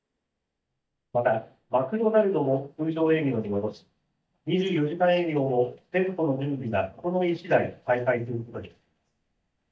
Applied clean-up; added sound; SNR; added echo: neural mask model DeepFilterNet 3.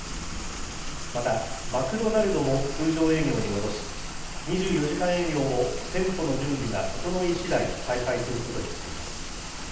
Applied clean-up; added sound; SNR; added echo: none; Rain; 5 dB; reverberation time 0.8 s.